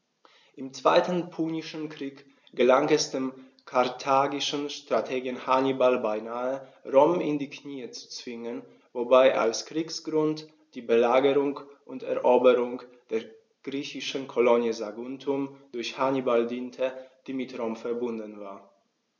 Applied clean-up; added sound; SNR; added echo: none; none; none; none.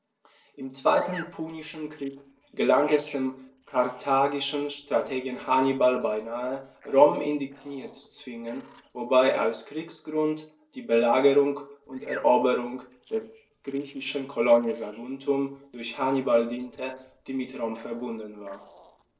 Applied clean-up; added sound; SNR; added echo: neural separator model SepFormer DNS4.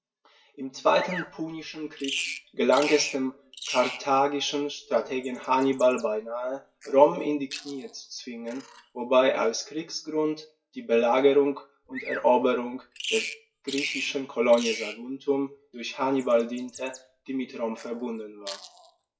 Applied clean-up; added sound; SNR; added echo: classical method WPE with log-MMSE.